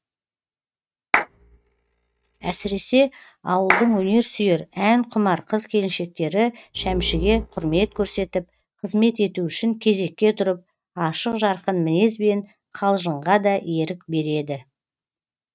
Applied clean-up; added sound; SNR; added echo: neural mask model RNNoise.